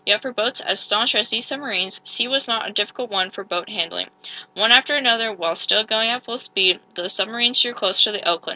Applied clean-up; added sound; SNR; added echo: none; none; none; none.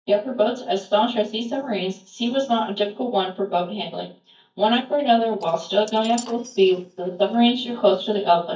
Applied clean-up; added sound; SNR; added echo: neural mask model DeepFilterNet 3.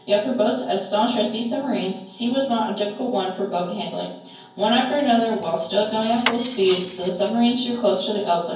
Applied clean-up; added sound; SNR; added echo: none; Cutlery, silverware; 6 dB; reverberation time 0.9 s.